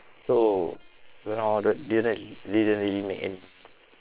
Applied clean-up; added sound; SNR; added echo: neural separator model SepFormer WHAM!.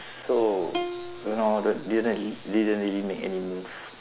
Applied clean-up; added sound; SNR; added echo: none; Plucked string instrument; 12 dB; none.